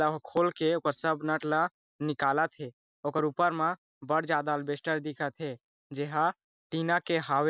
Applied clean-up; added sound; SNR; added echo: none; none; none; none.